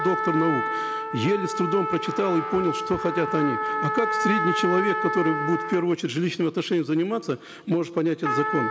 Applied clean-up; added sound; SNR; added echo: none; Trumpet; 3 dB; none.